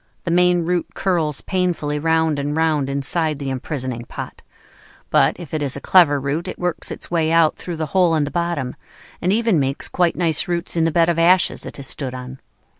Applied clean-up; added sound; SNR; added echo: none; none; none; none.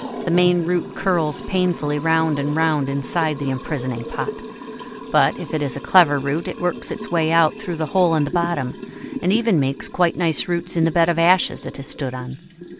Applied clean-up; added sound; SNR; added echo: none; Liquid; 12 dB; none.